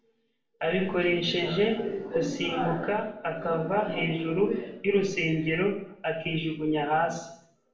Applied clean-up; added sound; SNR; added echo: none; none; none; reverberation time 0.6 s.